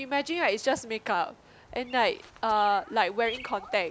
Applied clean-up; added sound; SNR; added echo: none; Bird vocalization, bird call, bird song; 20 dB; none.